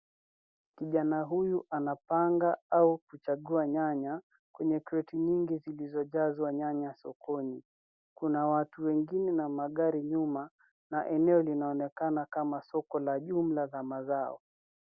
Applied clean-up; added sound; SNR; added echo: none; none; none; none.